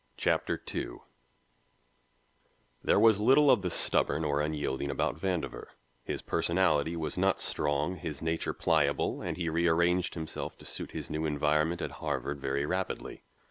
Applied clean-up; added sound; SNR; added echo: none; none; none; none.